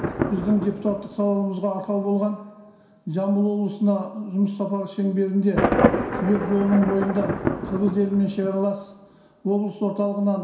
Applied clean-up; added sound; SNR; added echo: none; Thunder; 6 dB; reverberation time 0.7 s.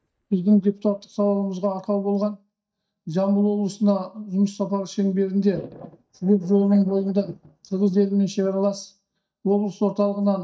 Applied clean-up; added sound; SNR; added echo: neural mask model DeepFilterNet 3.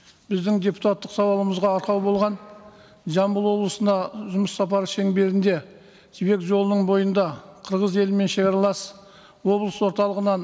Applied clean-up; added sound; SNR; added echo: none; none; none; none.